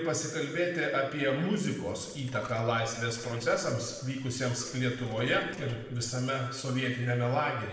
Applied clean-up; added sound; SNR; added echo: neural separator model SepFormer DNS4.